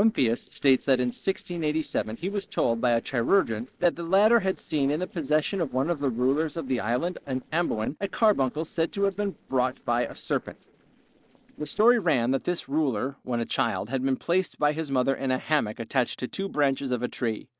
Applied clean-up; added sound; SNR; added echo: neural separator model SepFormer DNS4.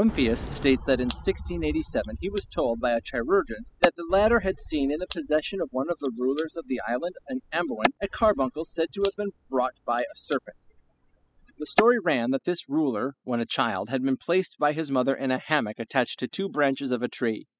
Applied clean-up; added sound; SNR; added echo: classical method spectral subtraction.